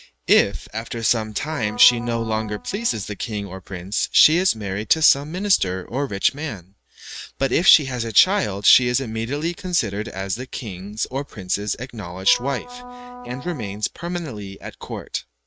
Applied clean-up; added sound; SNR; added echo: neural mask model RNNoise.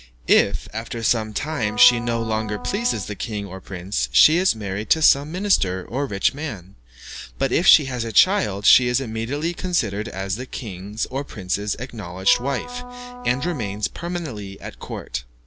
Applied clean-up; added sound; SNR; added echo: none; Wind instrument, woodwind instrument; 14 dB; none.